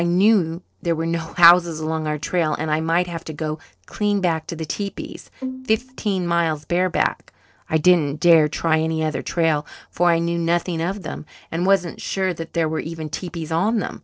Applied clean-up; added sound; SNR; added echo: neural separator model SepFormer DNS4.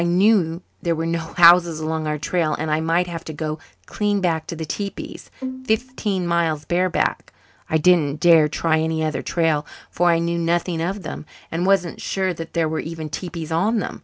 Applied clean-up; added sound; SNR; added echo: none; Bowed string instrument; 13 dB; none.